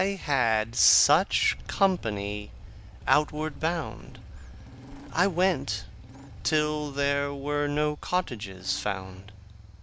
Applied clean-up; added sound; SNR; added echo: none; Engine starting / Motorcycle; 16 dB; none.